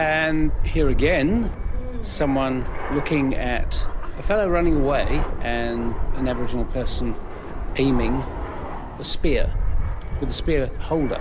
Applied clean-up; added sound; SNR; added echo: none; Fixed-wing aircraft, airplane; -1 dB; none.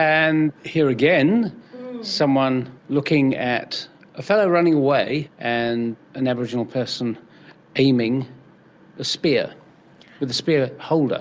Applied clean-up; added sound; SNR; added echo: none; none; none; none.